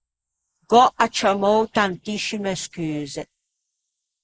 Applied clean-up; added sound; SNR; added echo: neural mask model Resemble Enhance denoiser.